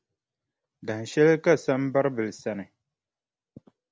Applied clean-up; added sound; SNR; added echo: none; none; none; none.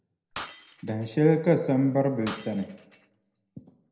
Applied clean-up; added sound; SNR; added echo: none; Shatter; 15 dB; reverberation time 0.8 s.